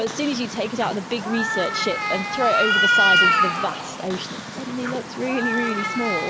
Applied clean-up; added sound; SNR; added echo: none; Cat; -3 dB; none.